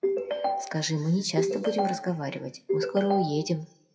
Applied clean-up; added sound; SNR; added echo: classical method WPE with log-MMSE.